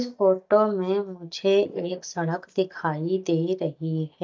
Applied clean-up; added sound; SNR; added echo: neural mask model DeepFilterNet 3.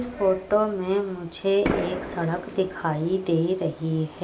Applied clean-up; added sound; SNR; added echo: none; Fireworks; 11 dB; none.